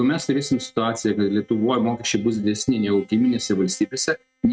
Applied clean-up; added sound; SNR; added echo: neural mask model RNNoise.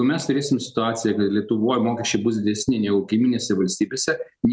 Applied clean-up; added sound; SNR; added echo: none; none; none; none.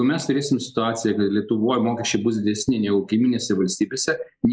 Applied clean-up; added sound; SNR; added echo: neural mask model Resemble Enhance denoiser.